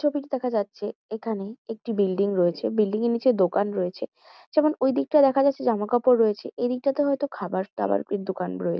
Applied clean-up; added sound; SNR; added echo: none; none; none; none.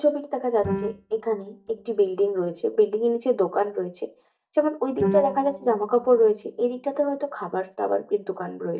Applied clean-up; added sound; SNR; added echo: neural mask model DeepFilterNet 3.